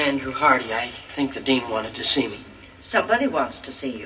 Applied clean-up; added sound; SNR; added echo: none; none; none; reverberation time 1.4 s.